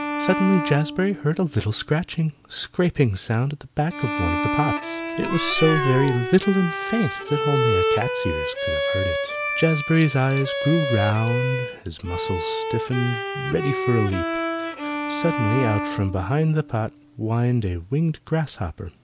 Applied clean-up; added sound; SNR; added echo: none; Meow + Bowed string instrument; 4 dB; none.